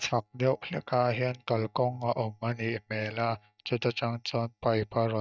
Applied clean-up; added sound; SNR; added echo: neural mask model DeepFilterNet 3.